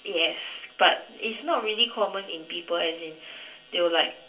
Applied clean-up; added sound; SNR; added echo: none; none; none; reverberation time 0.2 s.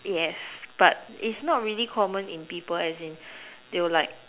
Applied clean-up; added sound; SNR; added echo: none; none; none; none.